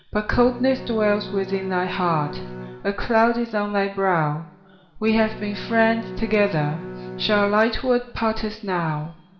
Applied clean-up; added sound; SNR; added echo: none; Bowed string instrument; 14 dB; reverberation time 2.0 s.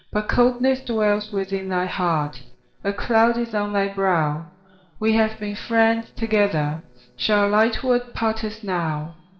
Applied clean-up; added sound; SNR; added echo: neural separator model SepFormer DNS4.